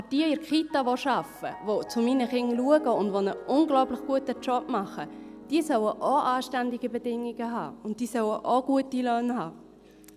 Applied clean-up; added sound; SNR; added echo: none; Piano; 17 dB; none.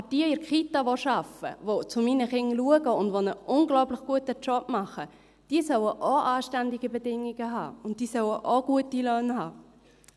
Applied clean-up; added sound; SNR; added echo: none; none; none; none.